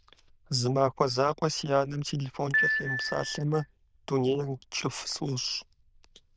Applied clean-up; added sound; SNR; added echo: neural diffusion model UNIVERSE++.